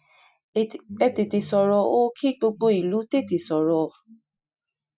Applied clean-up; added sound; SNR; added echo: classical method Wiener filter.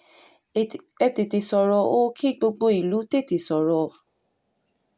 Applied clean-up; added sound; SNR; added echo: none; none; none; none.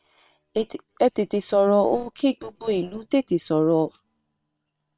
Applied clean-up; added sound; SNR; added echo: neural separator model SepFormer WHAM!.